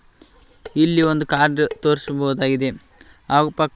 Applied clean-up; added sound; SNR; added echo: none; Dishes, pots, and pans; 19 dB; none.